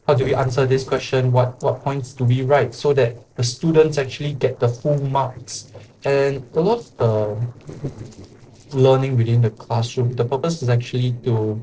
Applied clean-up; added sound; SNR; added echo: neural separator model SepFormer DNS4.